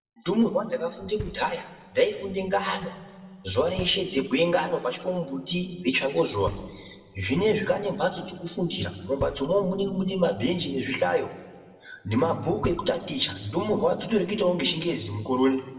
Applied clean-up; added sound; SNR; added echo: none; Knock; 19 dB; reverberation time 1.3 s.